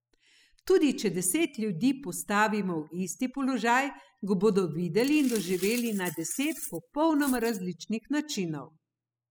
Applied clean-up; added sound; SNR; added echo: classical method spectral subtraction.